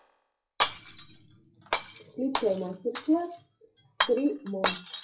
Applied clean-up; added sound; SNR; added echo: classical method WPE with log-MMSE.